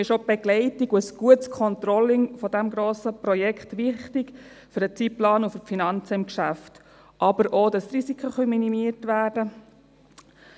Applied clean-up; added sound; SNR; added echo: none; none; none; none.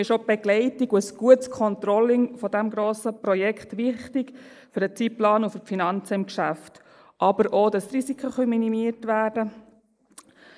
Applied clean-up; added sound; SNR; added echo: neural mask model Resemble Enhance denoiser.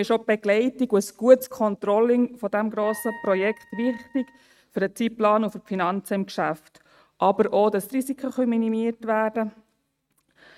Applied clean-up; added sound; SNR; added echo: neural mask model RNNoise.